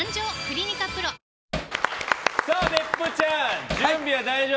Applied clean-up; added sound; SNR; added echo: none; Hammer; 8 dB; none.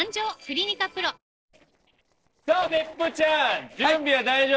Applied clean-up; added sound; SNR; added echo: neural separator model SepFormer DNS4.